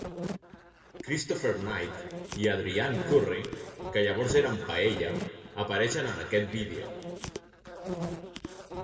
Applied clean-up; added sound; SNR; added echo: none; Insect; 9 dB; reverberation time 1.7 s.